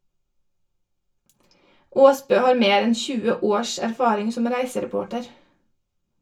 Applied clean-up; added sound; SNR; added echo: none; none; none; reverberation time 0.2 s.